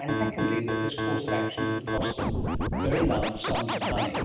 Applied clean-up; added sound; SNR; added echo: none; Scratching (performance technique); -2 dB; reverberation time 0.9 s.